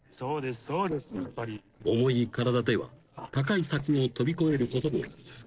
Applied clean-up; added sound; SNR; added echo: neural separator model SepFormer DNS4.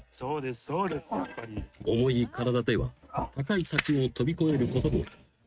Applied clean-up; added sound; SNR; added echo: neural mask model RNNoise.